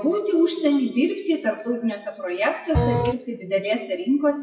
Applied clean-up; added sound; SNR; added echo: classical method WPE with log-MMSE.